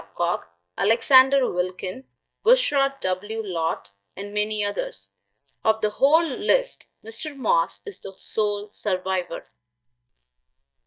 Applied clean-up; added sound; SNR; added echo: neural mask model DeepFilterNet 3.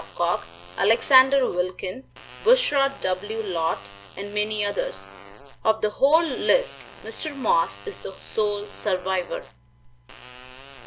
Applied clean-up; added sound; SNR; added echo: none; Fart; 19 dB; none.